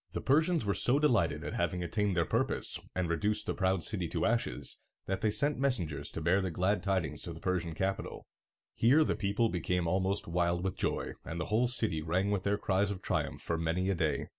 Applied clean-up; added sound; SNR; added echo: none; none; none; none.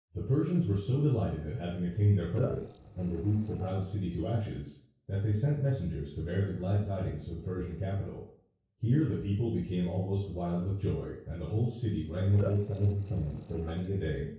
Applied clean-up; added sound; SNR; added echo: neural separator model SepFormer DNS4.